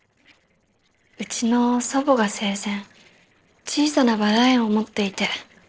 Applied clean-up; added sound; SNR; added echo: neural separator model SepFormer DNS4.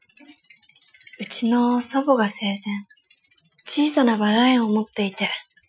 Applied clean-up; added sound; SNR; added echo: classical method Wiener filter.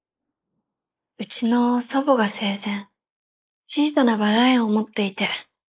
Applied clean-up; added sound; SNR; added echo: neural mask model Resemble Enhance denoiser.